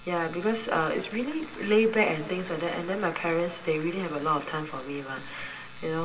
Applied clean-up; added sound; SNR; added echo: none; Applause / Crowd; 20 dB; reverberation time 2.0 s.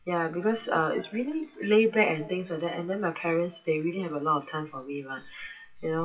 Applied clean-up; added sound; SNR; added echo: classical method WPE with log-MMSE.